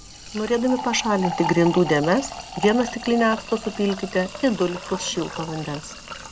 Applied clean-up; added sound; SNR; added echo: none; Fill (with liquid); 10 dB; none.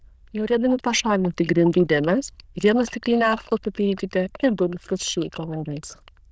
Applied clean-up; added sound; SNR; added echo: neural diffusion model UNIVERSE++.